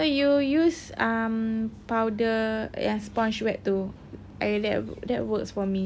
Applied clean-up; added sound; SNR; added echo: none; none; none; none.